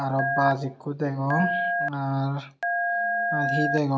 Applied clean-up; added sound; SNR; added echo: none; Telephone; 0 dB; none.